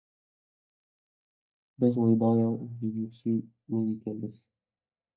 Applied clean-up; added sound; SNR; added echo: neural mask model DeepFilterNet 3.